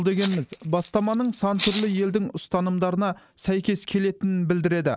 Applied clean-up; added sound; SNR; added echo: neural mask model RNNoise.